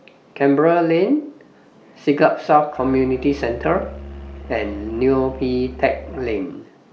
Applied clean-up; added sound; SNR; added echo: none; Musical instrument; 15 dB; none.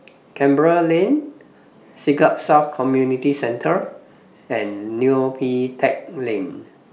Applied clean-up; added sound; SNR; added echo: none; none; none; none.